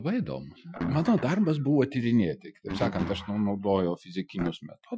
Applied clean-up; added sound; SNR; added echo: classical method Wiener filter.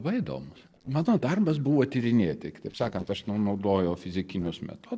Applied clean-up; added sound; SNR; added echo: neural separator model SepFormer DNS4.